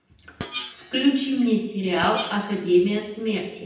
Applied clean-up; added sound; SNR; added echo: none; Screech; 11 dB; reverberation time 0.9 s.